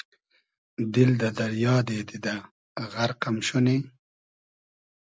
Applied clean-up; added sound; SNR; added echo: none; none; none; none.